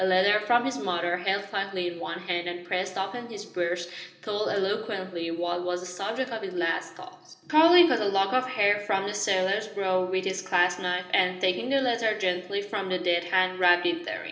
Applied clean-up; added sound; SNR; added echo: none; none; none; reverberation time 0.8 s.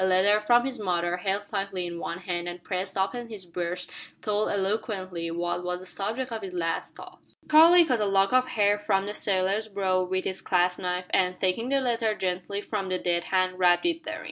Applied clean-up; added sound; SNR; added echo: none; none; none; none.